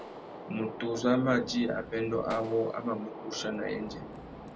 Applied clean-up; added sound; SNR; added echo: none; Gunshot, gunfire; 11 dB; none.